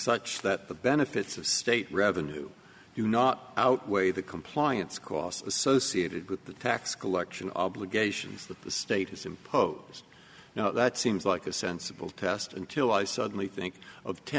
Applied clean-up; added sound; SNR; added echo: none; none; none; none.